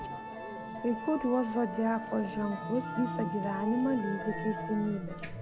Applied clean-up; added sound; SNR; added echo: none; Musical instrument; 6 dB; none.